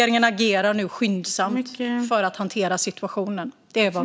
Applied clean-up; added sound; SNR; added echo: none; none; none; none.